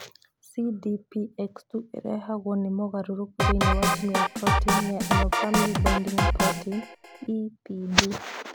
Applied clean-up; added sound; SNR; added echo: none; Drum kit; -5 dB; none.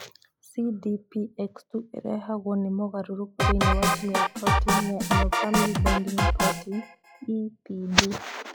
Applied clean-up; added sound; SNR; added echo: classical method log-MMSE.